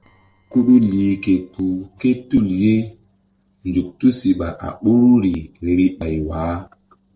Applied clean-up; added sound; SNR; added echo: neural separator model SepFormer DNS4.